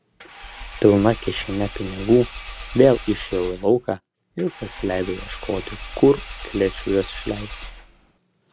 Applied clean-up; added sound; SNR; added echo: none; Engine / Car; 13 dB; none.